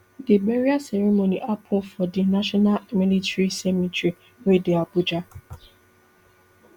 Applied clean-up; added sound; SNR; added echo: none; none; none; none.